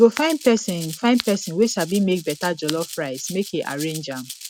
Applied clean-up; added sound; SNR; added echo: none; Crack + Rattle (instrument); 15 dB; none.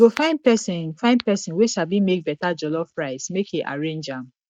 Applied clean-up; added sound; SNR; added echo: neural mask model DeepFilterNet 3.